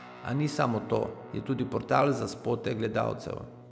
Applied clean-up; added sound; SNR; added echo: none; Guitar; 18 dB; none.